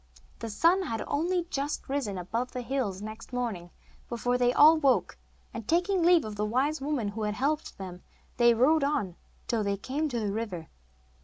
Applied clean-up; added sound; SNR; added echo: none; none; none; none.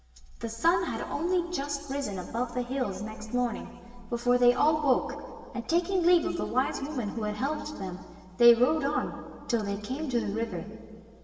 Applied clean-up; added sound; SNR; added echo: none; none; none; reverberation time 1.9 s.